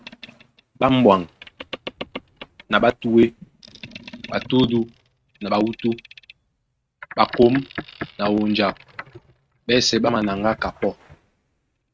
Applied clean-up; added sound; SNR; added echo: neural mask model RNNoise.